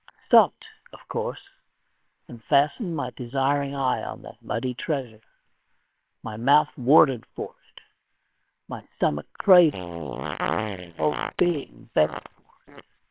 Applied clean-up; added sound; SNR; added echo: neural separator model SepFormer WHAMR!.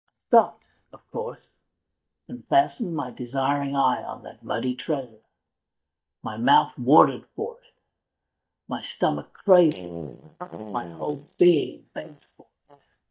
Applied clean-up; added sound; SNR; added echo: neural mask model DeepFilterNet 3.